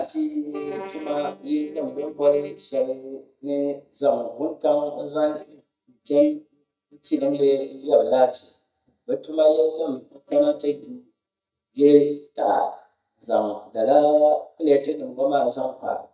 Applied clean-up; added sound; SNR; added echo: neural mask model DeepFilterNet 3.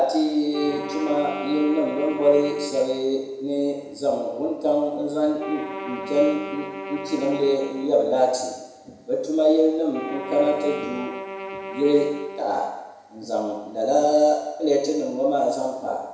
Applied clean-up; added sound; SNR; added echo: none; Wind instrument, woodwind instrument; 12 dB; reverberation time 0.9 s.